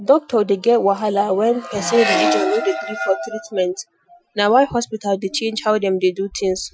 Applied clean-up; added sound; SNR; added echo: classical method Wiener filter.